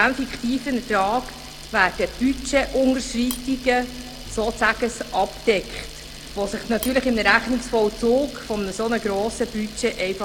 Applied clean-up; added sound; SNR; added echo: none; Camera; 14 dB; none.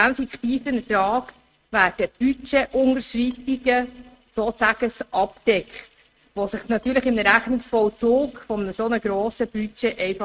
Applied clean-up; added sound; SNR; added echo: neural mask model RNNoise.